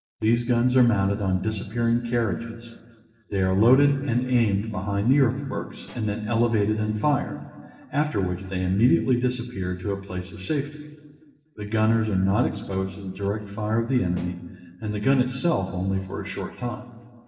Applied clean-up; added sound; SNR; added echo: neural separator model SepFormer DNS4.